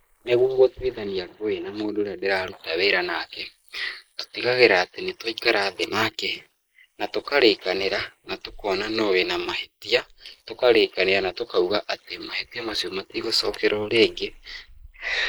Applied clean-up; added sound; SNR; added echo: neural mask model Resemble Enhance denoiser.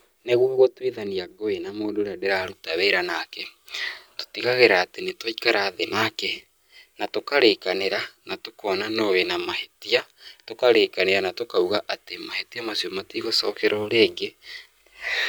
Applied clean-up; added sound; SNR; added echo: none; none; none; none.